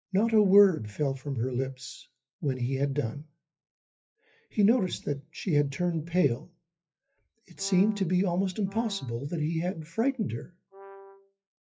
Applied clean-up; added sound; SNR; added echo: classical method WPE with log-MMSE.